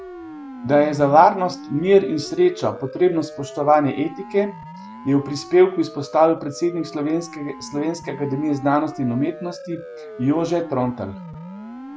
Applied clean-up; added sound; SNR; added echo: none; Siren; 16 dB; none.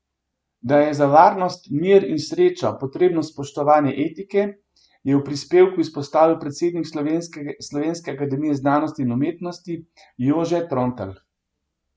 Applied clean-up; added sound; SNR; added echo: none; none; none; none.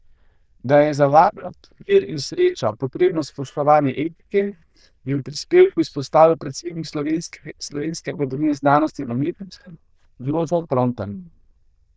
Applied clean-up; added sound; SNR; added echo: neural diffusion model UNIVERSE++.